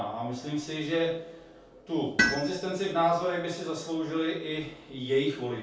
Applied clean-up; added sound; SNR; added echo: none; Tools; 4 dB; reverberation time 0.4 s.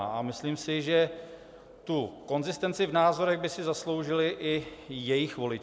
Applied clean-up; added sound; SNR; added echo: none; none; none; none.